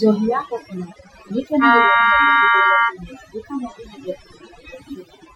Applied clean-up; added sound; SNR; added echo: classical method Wiener filter.